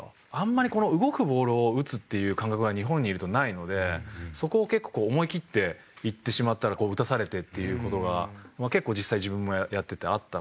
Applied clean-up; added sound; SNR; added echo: none; none; none; none.